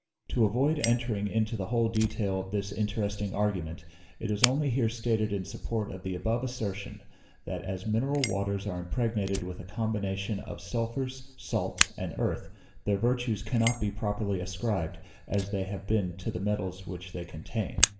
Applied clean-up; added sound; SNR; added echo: none; Fire; 10 dB; reverberation time 0.7 s.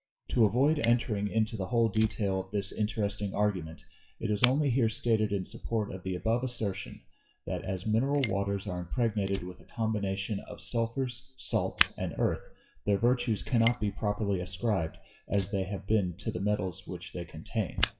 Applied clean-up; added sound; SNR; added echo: classical method WPE with log-MMSE.